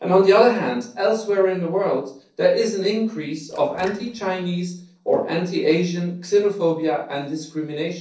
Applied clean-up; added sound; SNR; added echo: neural separator model SepFormer DNS4.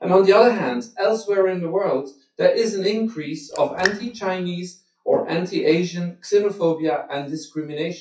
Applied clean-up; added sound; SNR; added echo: classical method WPE with log-MMSE.